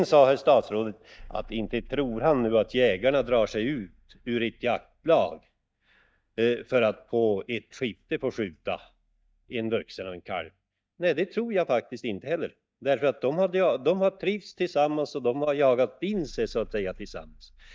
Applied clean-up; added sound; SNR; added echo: neural mask model DeepFilterNet 3.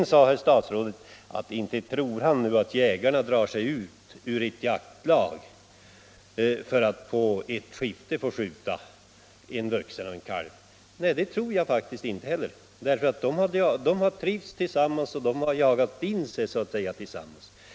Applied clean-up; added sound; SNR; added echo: none; none; none; none.